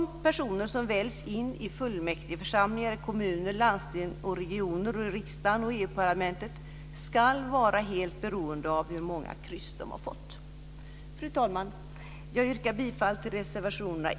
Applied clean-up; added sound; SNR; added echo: none; none; none; none.